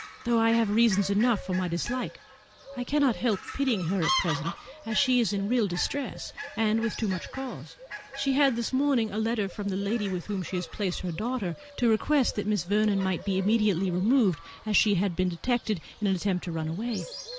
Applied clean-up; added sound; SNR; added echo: none; Fowl; 14 dB; none.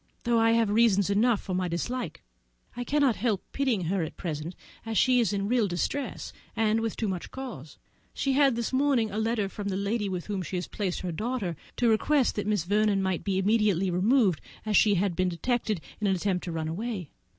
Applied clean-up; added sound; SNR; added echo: none; none; none; none.